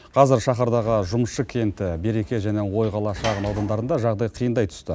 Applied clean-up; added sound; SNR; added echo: none; Sliding door / Slam; 18 dB; none.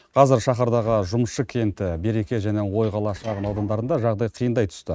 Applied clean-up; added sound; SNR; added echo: neural mask model RNNoise.